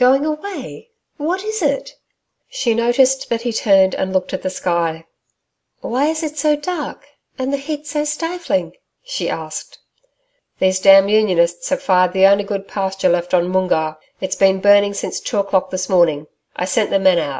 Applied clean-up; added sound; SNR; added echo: none; none; none; none.